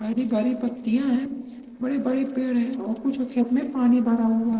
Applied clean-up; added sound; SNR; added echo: neural separator model SepFormer DNS4.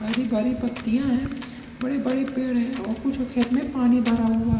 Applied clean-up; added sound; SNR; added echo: none; Wind; 13 dB; reverberation time 2.1 s.